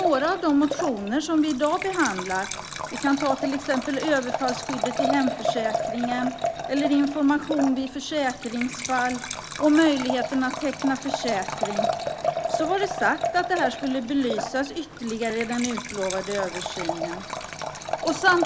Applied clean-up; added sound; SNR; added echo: none; Liquid; 5 dB; none.